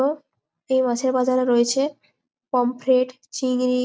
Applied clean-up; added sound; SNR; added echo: none; none; none; none.